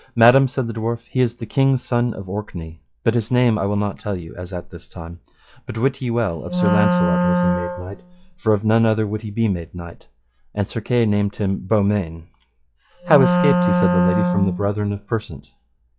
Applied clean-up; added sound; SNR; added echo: classical method log-MMSE.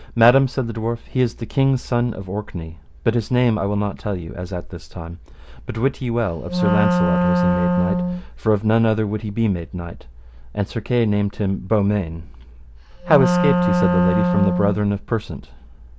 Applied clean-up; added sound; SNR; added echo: none; Wind instrument, woodwind instrument; -2 dB; none.